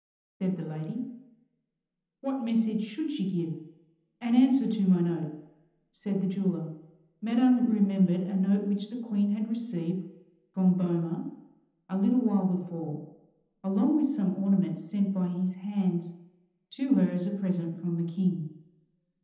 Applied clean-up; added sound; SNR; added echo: none; none; none; reverberation time 0.9 s.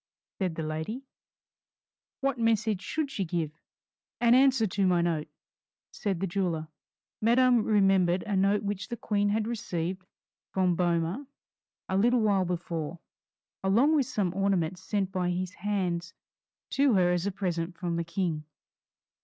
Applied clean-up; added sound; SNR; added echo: none; none; none; none.